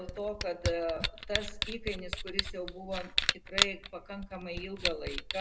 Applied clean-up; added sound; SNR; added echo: none; Camera; -2 dB; reverberation time 0.2 s.